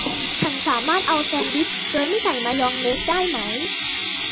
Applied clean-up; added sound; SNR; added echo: none; Water tap, faucet; 2 dB; none.